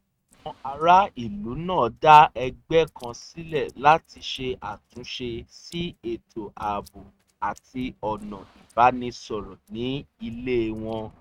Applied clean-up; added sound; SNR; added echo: neural mask model RNNoise.